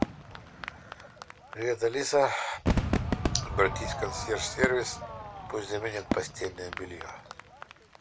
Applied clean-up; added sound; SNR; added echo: none; Crowd / Fireworks; 2 dB; none.